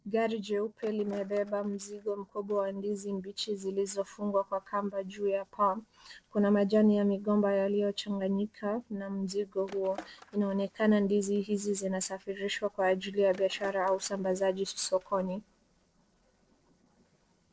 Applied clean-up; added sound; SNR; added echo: neural separator model SepFormer DNS4.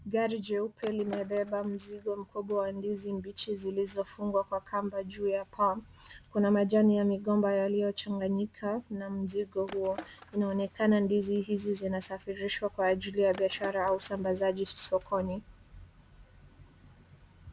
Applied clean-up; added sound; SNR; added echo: none; Skateboard; 18 dB; none.